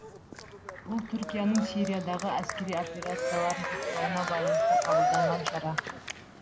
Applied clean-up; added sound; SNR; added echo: none; Cheering; -1 dB; none.